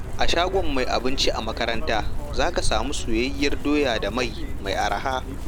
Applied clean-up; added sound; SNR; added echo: none; Chirp, tweet; 0 dB; none.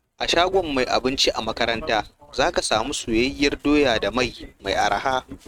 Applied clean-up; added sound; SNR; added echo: neural mask model RNNoise.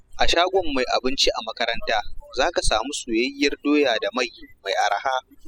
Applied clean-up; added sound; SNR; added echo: classical method spectral subtraction.